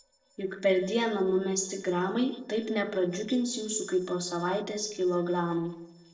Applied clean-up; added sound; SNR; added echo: neural separator model SepFormer DNS4.